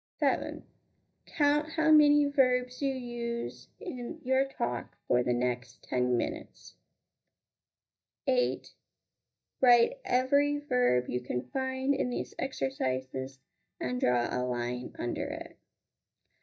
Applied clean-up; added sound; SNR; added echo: neural mask model DeepFilterNet 3.